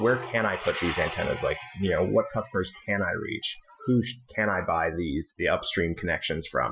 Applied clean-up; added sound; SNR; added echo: classical method Wiener filter.